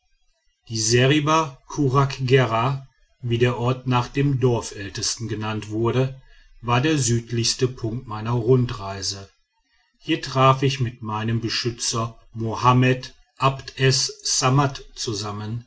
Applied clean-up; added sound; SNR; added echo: none; none; none; none.